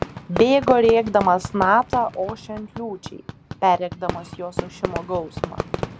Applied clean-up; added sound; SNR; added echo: none; Fireworks; 9 dB; none.